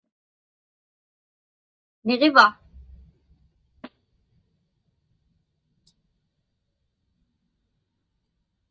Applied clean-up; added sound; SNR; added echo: neural mask model DeepFilterNet 3.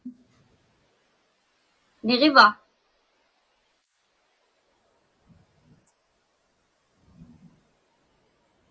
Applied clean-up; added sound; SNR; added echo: neural mask model Resemble Enhance denoiser.